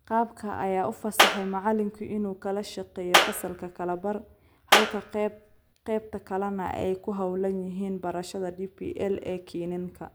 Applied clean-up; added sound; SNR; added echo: none; Clapping; -4 dB; none.